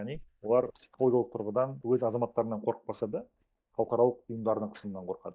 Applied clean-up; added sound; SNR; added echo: neural mask model DeepFilterNet 3.